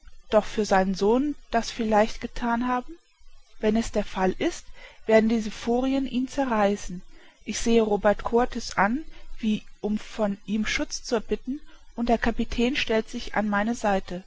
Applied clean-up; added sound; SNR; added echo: none; none; none; none.